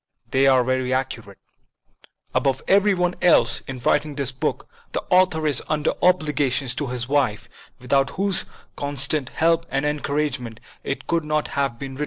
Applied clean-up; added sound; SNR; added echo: none; none; none; none.